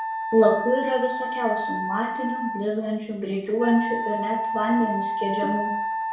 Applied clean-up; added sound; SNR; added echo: none; Wind instrument, woodwind instrument; 4 dB; reverberation time 0.6 s.